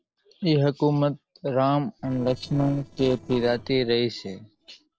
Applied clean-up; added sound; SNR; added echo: neural separator model SepFormer DNS4.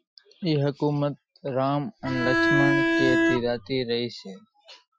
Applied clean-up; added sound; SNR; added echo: classical method Wiener filter.